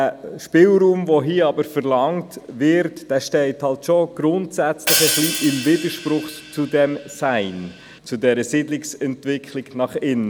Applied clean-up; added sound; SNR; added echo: none; Hi-hat; 5 dB; none.